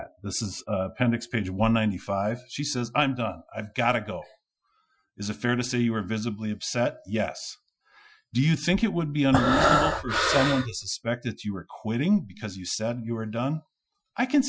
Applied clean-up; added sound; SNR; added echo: classical method Wiener filter.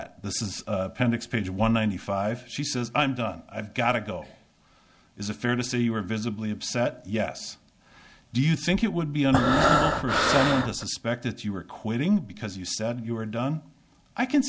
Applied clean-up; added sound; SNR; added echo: none; Breathing; -4 dB; none.